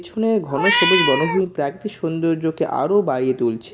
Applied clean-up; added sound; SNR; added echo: none; Meow; -1 dB; reverberation time 0.9 s.